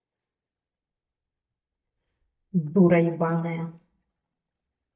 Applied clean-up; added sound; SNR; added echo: neural mask model DeepFilterNet 3.